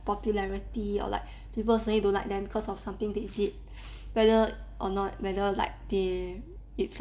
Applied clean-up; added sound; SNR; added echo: none; none; none; none.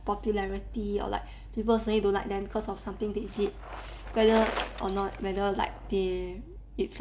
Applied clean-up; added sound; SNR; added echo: none; Bicycle; 14 dB; none.